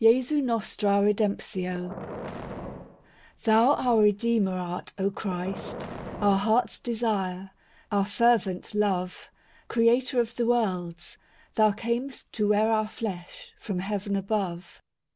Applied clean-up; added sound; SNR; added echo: none; Boom; 12 dB; none.